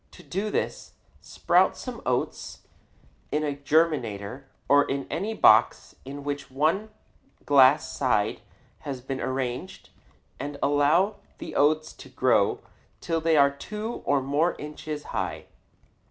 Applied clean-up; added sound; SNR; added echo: none; none; none; none.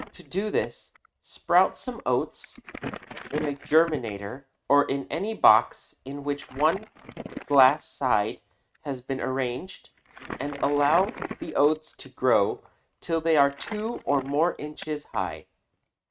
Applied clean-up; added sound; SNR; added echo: neural mask model RNNoise.